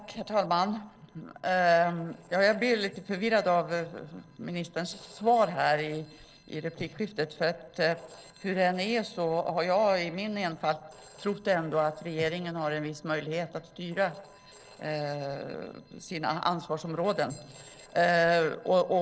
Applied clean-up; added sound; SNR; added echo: neural separator model SepFormer DNS4.